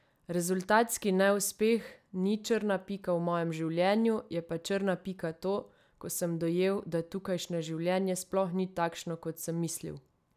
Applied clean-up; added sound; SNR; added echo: none; none; none; none.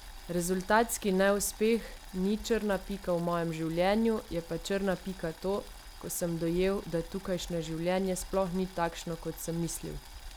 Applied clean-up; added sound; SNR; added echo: none; Boiling; 15 dB; none.